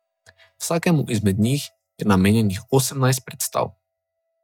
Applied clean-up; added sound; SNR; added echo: neural mask model DeepFilterNet 3.